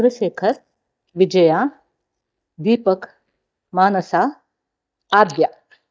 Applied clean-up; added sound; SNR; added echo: neural mask model DeepFilterNet 3.